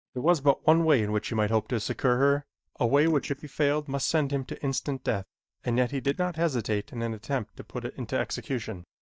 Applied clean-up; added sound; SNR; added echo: neural mask model DeepFilterNet 3.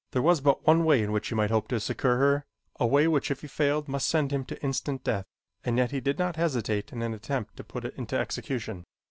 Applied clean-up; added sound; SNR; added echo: none; none; none; none.